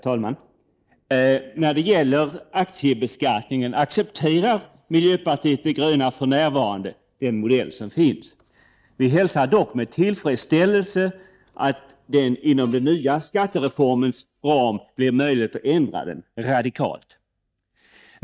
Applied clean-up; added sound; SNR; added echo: neural mask model DeepFilterNet 3.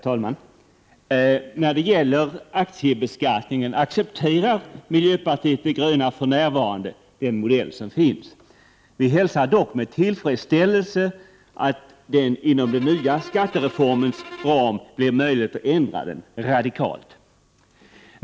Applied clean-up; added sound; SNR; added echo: none; Bowed string instrument; 18 dB; none.